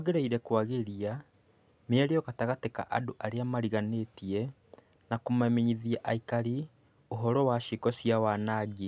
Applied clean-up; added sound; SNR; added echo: none; none; none; none.